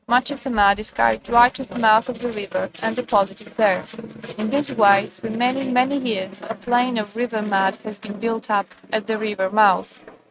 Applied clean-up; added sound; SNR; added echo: neural mask model RNNoise.